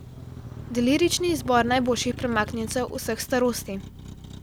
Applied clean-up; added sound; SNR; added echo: none; Motor vehicle (road); 12 dB; none.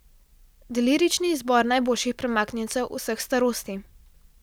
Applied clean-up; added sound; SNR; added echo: none; none; none; none.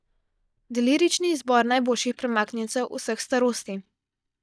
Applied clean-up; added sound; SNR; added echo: neural mask model DeepFilterNet 3.